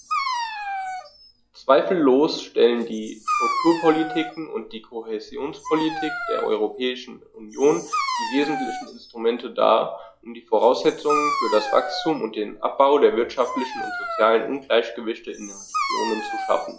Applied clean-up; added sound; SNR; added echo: classical method log-MMSE.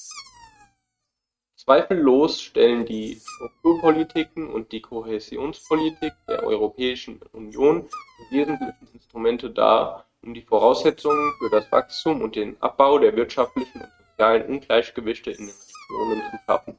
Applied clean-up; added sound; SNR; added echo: neural mask model RNNoise.